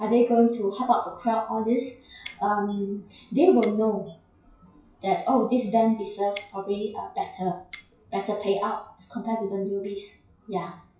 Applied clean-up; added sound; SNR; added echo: classical method WPE with log-MMSE.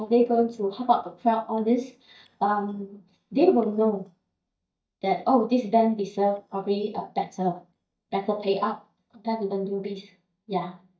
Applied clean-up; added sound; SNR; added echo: neural mask model DeepFilterNet 3.